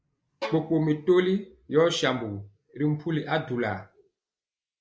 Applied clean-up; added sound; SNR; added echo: neural mask model Resemble Enhance denoiser.